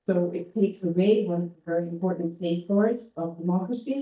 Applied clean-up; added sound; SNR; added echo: neural mask model DeepFilterNet 3.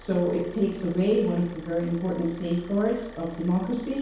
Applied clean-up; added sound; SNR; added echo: none; Idling / Car; 20 dB; reverberation time 2.2 s.